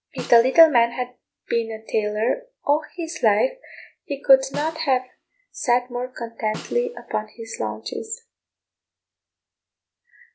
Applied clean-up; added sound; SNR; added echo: none; Snare drum; 19 dB; none.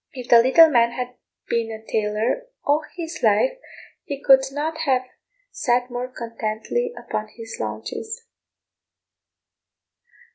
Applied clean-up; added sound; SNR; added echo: none; none; none; none.